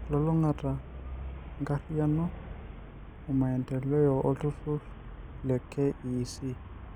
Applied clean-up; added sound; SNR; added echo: none; Traffic noise, roadway noise; 11 dB; none.